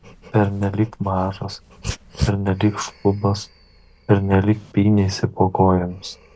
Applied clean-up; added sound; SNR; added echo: none; Dog; 15 dB; none.